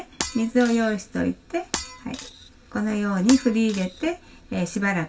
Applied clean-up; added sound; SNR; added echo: none; Shatter; 13 dB; reverberation time 0.2 s.